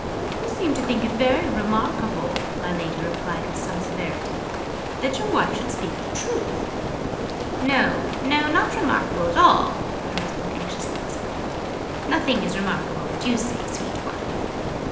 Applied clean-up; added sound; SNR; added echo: none; Rain; 2 dB; reverberation time 0.9 s.